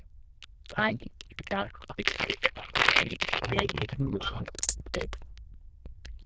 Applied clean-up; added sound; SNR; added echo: neural diffusion model UNIVERSE++.